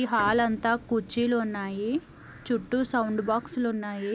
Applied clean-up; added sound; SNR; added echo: none; Printer; 18 dB; none.